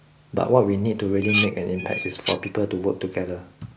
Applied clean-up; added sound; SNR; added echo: none; Dishes, pots, and pans; 3 dB; none.